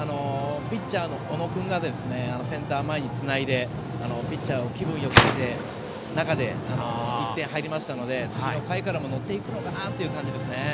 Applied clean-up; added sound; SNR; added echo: none; Gunshot, gunfire; 0 dB; none.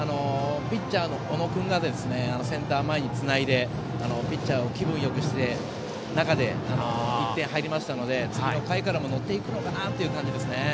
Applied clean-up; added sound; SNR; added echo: none; none; none; none.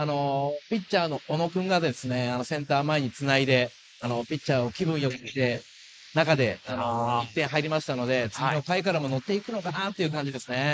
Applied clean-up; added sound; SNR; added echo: neural mask model Resemble Enhance denoiser.